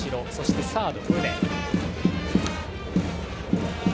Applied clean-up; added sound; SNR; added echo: none; none; none; none.